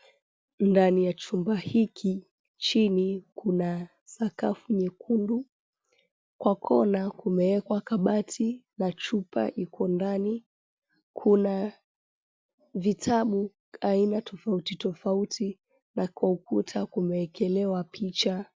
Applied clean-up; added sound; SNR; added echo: none; none; none; none.